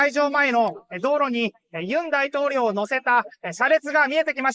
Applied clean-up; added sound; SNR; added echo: neural mask model Resemble Enhance denoiser.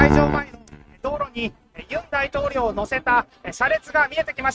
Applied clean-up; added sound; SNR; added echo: neural mask model RNNoise.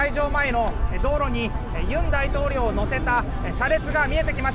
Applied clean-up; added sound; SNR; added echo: none; none; none; none.